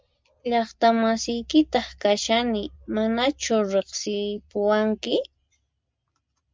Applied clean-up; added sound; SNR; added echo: none; none; none; none.